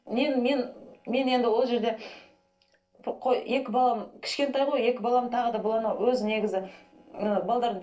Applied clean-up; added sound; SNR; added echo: neural separator model SepFormer DNS4.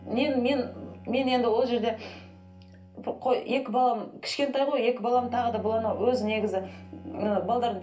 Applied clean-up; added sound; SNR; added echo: none; Bowed string instrument; 19 dB; reverberation time 0.3 s.